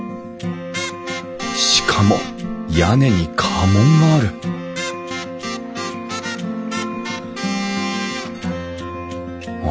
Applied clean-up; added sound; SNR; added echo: none; none; none; none.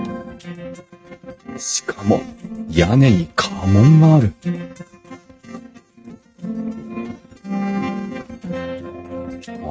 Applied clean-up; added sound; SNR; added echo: neural mask model RNNoise.